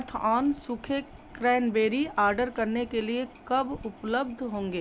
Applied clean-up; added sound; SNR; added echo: none; none; none; none.